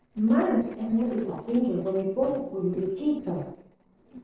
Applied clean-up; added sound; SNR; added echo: neural separator model SepFormer DNS4.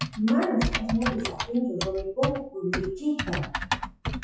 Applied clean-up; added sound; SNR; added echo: classical method WPE with log-MMSE.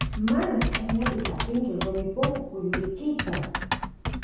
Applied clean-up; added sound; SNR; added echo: none; Typing; 2 dB; reverberation time 0.9 s.